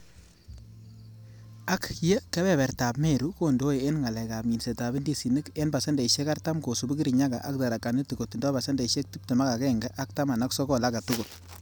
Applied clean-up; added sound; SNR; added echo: none; none; none; none.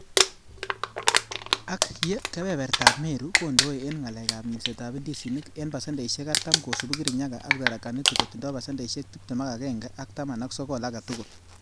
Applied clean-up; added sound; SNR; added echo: none; Crumpling, crinkling; -3 dB; none.